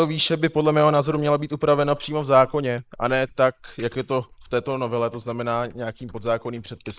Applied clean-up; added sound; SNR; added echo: neural mask model Resemble Enhance denoiser.